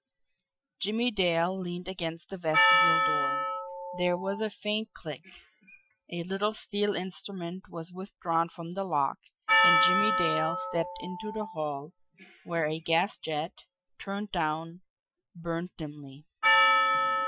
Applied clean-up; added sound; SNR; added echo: classical method Wiener filter.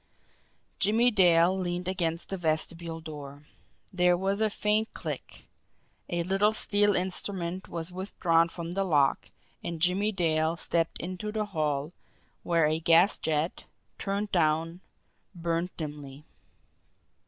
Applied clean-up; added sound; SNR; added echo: none; none; none; none.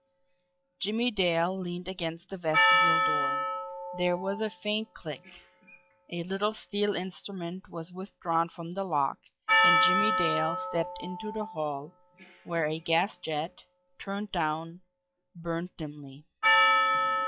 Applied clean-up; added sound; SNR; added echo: classical method log-MMSE.